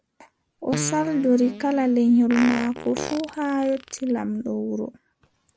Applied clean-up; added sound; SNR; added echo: none; Fart; 11 dB; none.